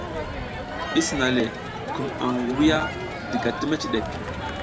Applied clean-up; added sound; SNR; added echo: none; Crowd; 4 dB; none.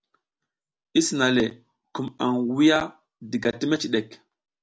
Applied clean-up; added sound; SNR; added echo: none; none; none; none.